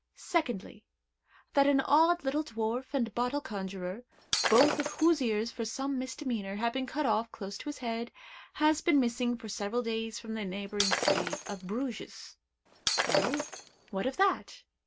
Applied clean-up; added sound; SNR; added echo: none; Shatter; 1 dB; none.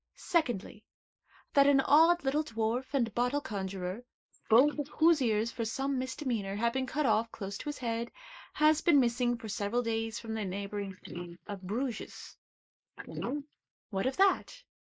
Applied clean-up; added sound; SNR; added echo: neural mask model Resemble Enhance denoiser.